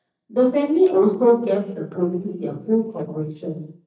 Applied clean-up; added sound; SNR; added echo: neural mask model DeepFilterNet 3.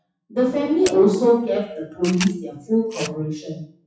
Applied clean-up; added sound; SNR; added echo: classical method WPE with log-MMSE.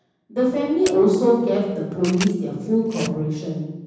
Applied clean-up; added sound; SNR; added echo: none; Camera; 17 dB; reverberation time 1.1 s.